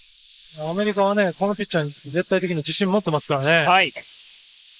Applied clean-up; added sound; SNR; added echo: neural mask model Resemble Enhance denoiser.